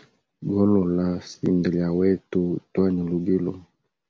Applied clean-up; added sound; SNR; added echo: none; none; none; none.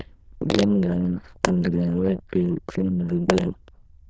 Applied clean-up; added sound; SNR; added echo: neural diffusion model UNIVERSE++.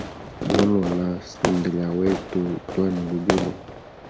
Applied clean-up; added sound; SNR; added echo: none; Fireworks; 5 dB; none.